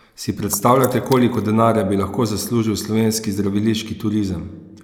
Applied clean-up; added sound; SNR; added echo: neural mask model Resemble Enhance denoiser.